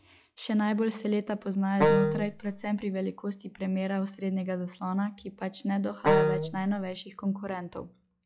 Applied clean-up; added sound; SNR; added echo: classical method log-MMSE.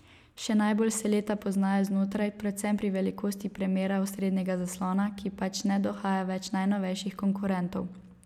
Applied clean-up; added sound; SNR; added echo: none; none; none; none.